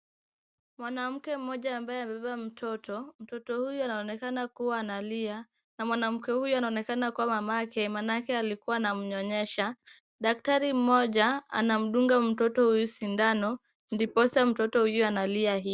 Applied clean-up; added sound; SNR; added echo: none; none; none; none.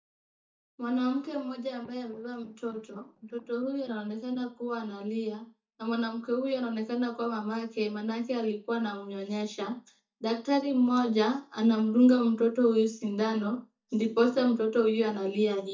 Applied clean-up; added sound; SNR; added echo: neural mask model DeepFilterNet 3.